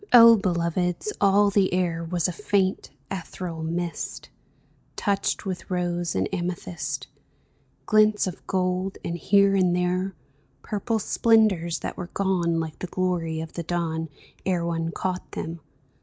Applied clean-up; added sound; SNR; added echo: none; none; none; none.